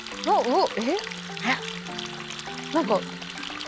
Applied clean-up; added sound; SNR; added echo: none; Water tap, faucet; 9 dB; none.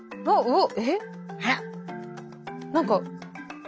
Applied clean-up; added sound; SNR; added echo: none; none; none; none.